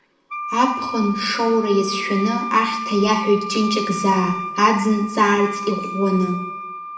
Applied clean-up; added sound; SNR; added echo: none; Wind instrument, woodwind instrument; 8 dB; reverberation time 0.8 s.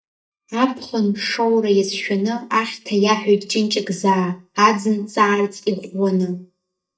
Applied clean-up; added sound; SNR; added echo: neural mask model DeepFilterNet 3.